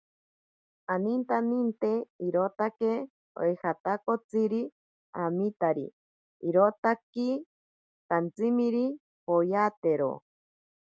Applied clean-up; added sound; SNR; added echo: none; none; none; none.